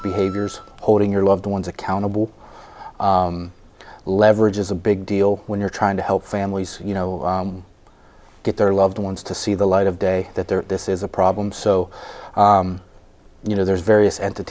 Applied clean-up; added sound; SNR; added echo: none; none; none; none.